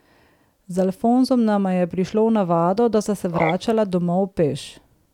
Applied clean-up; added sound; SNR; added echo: none; Frog; 13 dB; none.